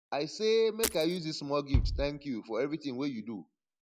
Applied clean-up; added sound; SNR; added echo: none; Shatter + Bass drum; 4 dB; none.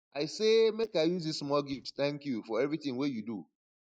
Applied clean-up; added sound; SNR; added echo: neural mask model DeepFilterNet 3.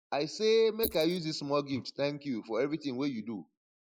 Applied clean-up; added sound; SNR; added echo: neural mask model Resemble Enhance denoiser.